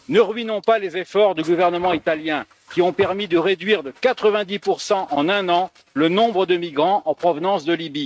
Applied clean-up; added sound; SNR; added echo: neural mask model RNNoise.